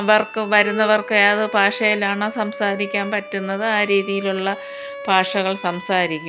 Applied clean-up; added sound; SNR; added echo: none; Bowed string instrument; 13 dB; none.